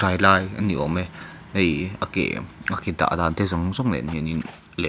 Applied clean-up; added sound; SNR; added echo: none; none; none; none.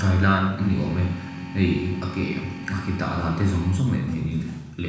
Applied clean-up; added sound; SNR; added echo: none; Organ; 13 dB; reverberation time 1.1 s.